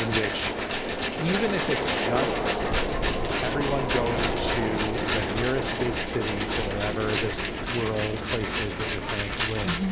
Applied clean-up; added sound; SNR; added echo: none; Subway, metro, underground + Rattle; -3 dB; none.